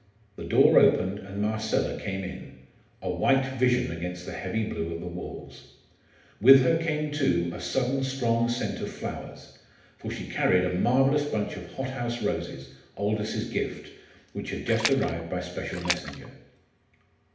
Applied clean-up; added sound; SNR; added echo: none; Splash, splatter; 6 dB; reverberation time 0.8 s.